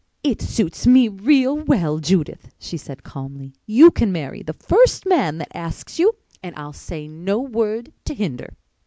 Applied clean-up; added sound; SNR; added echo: none; none; none; none.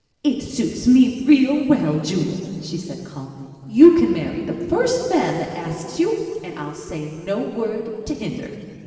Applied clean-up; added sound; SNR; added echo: neural separator model SepFormer DNS4.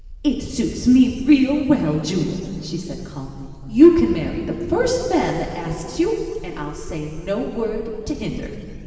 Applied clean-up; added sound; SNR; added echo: none; Bark; 17 dB; reverberation time 2.7 s.